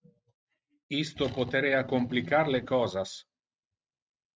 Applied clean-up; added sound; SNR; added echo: neural mask model RNNoise.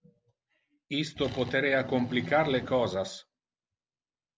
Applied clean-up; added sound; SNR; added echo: none; Accelerating, revving, vroom; 11 dB; none.